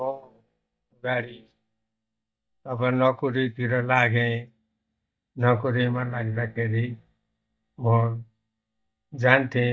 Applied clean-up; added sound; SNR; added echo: neural mask model DeepFilterNet 3.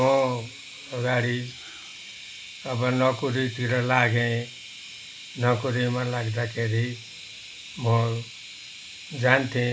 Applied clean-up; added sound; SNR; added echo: none; none; none; none.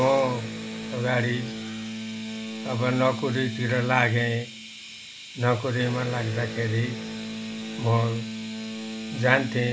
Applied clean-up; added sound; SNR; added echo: none; Electric guitar; 9 dB; none.